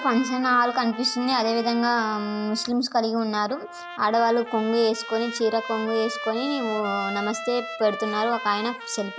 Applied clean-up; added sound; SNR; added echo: none; Trumpet; 11 dB; none.